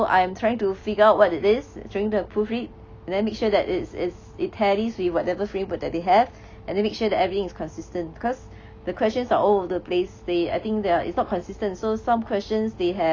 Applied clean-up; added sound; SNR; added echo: none; none; none; none.